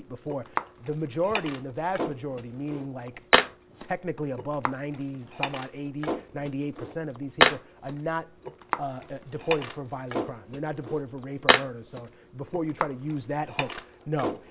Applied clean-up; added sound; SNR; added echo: none; Tools; -1 dB; none.